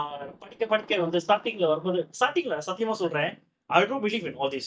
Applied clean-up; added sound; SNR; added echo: neural mask model DeepFilterNet 3.